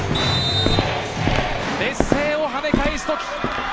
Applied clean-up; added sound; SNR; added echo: none; Walk, footsteps; 4 dB; none.